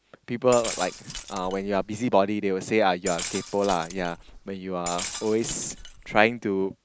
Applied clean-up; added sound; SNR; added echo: none; Glass; 12 dB; none.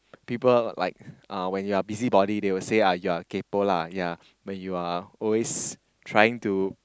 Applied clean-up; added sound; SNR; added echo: none; none; none; none.